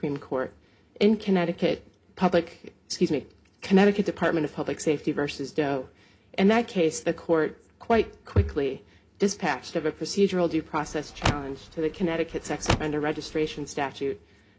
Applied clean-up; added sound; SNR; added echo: none; Car; 6 dB; reverberation time 0.3 s.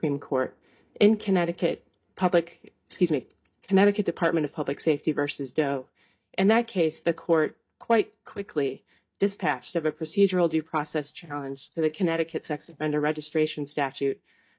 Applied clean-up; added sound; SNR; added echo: neural mask model DeepFilterNet 3.